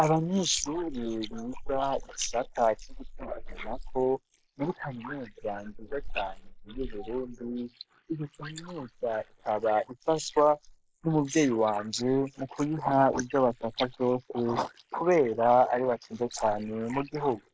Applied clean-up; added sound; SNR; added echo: neural mask model Resemble Enhance denoiser.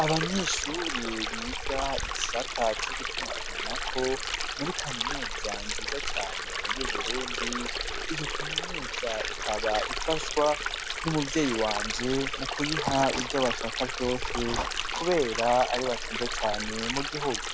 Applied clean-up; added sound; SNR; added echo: none; Stream; 1 dB; none.